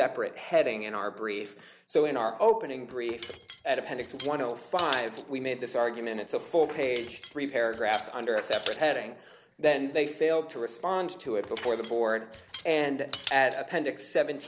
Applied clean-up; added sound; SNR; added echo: none; Cutlery, silverware; 17 dB; none.